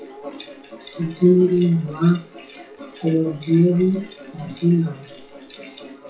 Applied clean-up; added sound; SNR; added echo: classical method WPE with log-MMSE.